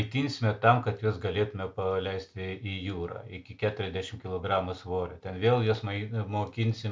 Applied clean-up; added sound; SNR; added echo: none; none; none; none.